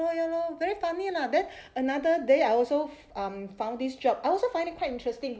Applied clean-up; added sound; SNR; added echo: none; none; none; none.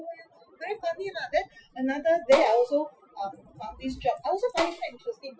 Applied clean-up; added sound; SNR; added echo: classical method Wiener filter.